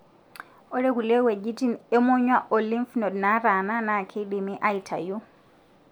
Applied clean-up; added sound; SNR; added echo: none; none; none; none.